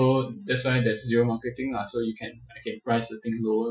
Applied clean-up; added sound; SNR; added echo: classical method Wiener filter.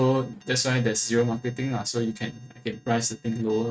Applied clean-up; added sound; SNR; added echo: neural mask model RNNoise.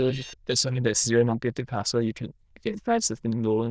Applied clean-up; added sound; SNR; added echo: neural diffusion model UNIVERSE++.